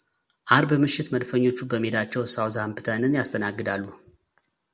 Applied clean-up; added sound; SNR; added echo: none; none; none; none.